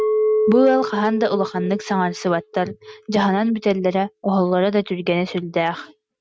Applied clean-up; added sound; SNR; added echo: neural mask model RNNoise.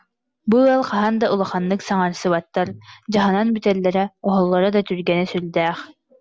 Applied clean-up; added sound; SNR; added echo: none; none; none; none.